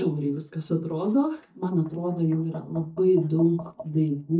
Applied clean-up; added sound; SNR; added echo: neural mask model DeepFilterNet 3.